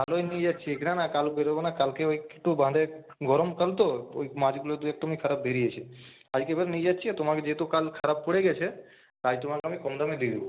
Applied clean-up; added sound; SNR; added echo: none; none; none; none.